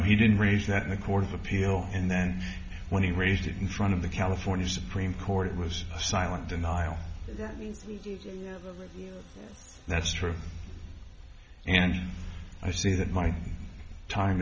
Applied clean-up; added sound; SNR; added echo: none; none; none; none.